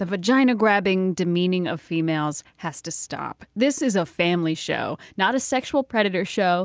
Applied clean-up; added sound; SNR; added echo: none; none; none; none.